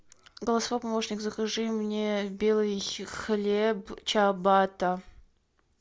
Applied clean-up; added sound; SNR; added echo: none; none; none; none.